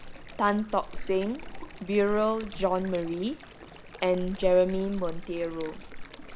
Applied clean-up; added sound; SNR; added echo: none; Stream; 9 dB; none.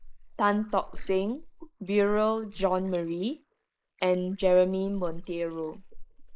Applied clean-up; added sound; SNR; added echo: neural mask model Resemble Enhance denoiser.